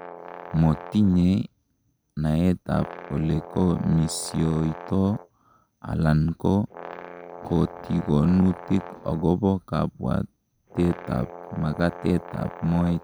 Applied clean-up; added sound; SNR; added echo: none; Brass instrument; 17 dB; none.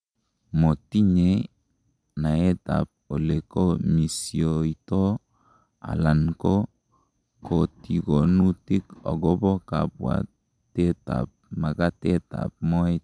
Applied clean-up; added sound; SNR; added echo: none; none; none; none.